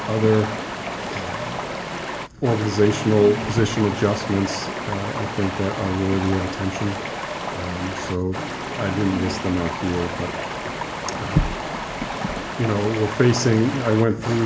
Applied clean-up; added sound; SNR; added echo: none; Stream; 6 dB; reverberation time 1.2 s.